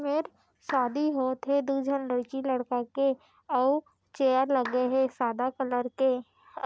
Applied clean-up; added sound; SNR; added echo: none; Clapping; 15 dB; none.